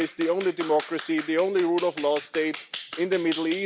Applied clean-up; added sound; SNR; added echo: none; Clapping; 14 dB; none.